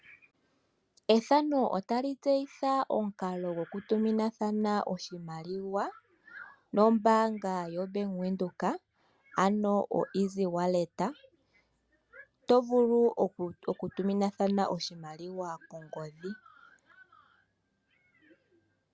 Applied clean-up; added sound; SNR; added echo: none; none; none; none.